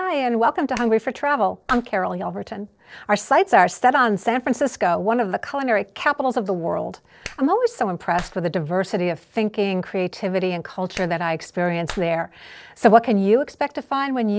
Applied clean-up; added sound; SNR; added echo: neural separator model SepFormer DNS4.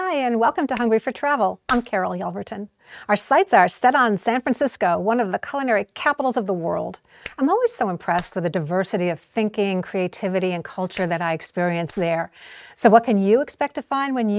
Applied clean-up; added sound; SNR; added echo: neural mask model RNNoise.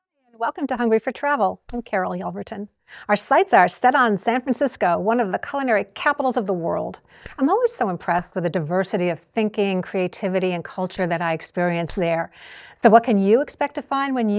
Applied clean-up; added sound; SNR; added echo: neural mask model DeepFilterNet 3.